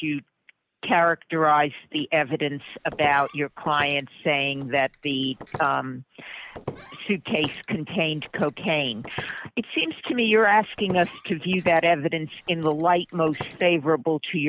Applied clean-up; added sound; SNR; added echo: none; Walk, footsteps; 17 dB; none.